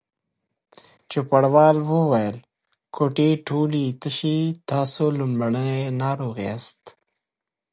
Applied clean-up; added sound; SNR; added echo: none; none; none; none.